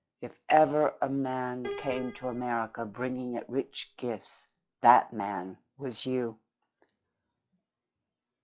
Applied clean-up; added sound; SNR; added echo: classical method log-MMSE.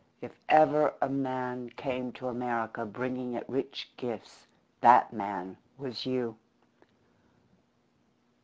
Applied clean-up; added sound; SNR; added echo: none; none; none; none.